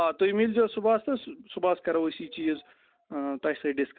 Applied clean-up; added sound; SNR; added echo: none; none; none; none.